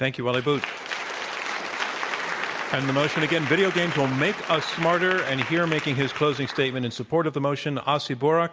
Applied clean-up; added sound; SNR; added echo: none; none; none; none.